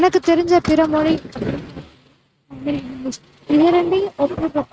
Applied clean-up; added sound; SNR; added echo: neural mask model RNNoise.